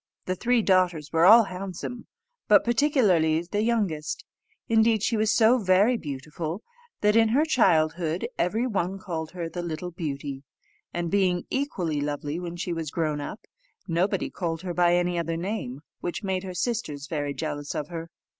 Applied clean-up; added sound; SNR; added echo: none; none; none; none.